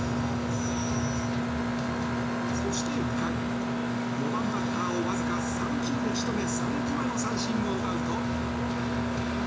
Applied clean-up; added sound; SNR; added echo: none; Mechanisms; -3 dB; reverberation time 0.8 s.